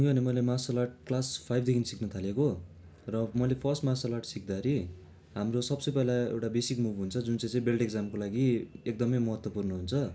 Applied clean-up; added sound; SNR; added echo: none; none; none; none.